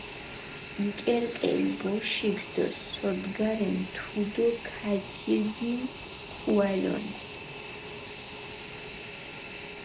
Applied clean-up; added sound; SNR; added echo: none; Fixed-wing aircraft, airplane; 10 dB; none.